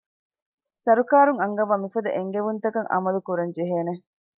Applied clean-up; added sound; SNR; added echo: none; none; none; none.